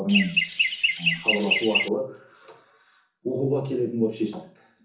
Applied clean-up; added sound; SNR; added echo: none; Chirp, tweet; -3 dB; reverberation time 0.7 s.